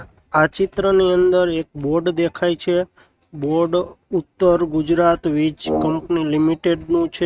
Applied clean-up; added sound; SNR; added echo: neural mask model RNNoise.